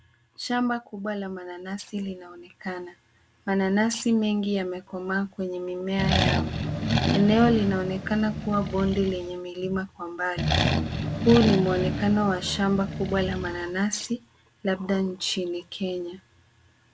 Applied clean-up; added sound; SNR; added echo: none; Accelerating, revving, vroom; 1 dB; none.